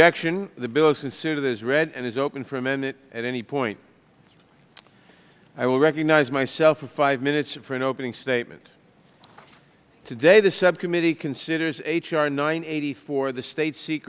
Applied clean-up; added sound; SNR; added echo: none; none; none; none.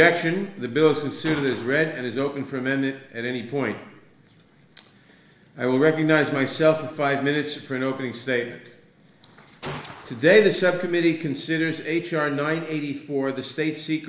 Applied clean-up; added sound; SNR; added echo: none; Gunshot, gunfire; 18 dB; reverberation time 0.9 s.